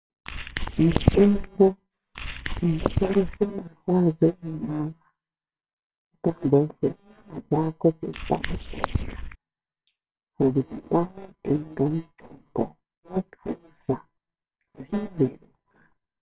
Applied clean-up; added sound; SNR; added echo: neural separator model SepFormer WHAMR!.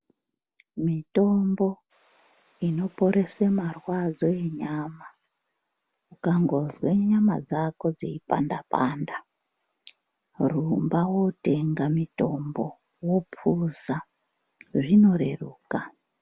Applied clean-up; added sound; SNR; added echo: none; none; none; none.